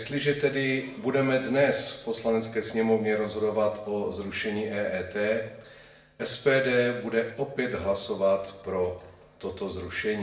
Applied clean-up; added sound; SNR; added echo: none; none; none; reverberation time 0.6 s.